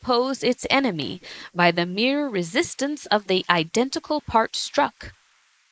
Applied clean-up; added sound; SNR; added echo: neural mask model Resemble Enhance denoiser.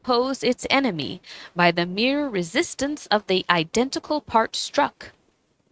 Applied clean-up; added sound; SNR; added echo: neural mask model RNNoise.